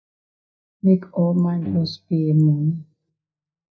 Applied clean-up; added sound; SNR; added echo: neural mask model DeepFilterNet 3.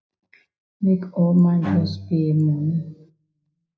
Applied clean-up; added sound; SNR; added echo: none; Bowed string instrument; 10 dB; reverberation time 0.4 s.